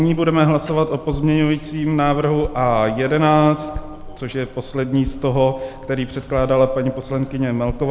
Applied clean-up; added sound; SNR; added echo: none; Crackle; 15 dB; none.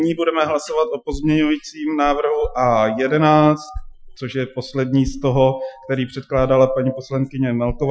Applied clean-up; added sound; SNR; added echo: classical method Wiener filter.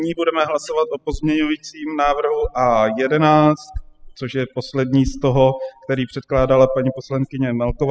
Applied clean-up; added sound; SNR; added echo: classical method spectral subtraction.